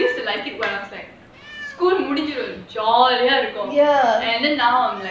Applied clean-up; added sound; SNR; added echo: none; Meow; 20 dB; none.